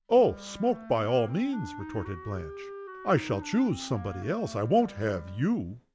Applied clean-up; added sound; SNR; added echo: none; Wind instrument, woodwind instrument; 15 dB; none.